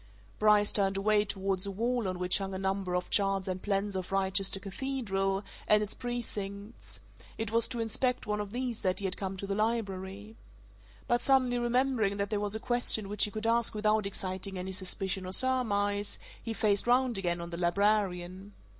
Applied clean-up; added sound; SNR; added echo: none; none; none; none.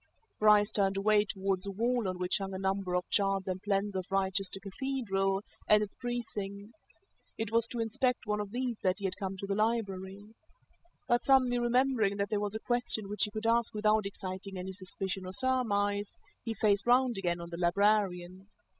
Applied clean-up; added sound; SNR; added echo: classical method spectral subtraction.